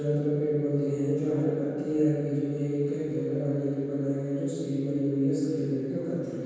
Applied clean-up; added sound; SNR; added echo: none; none; none; reverberation time 2.1 s.